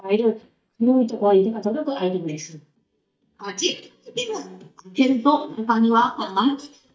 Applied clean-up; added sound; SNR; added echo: neural mask model DeepFilterNet 3.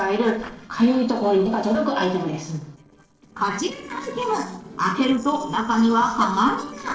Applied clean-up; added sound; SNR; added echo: neural separator model SepFormer DNS4.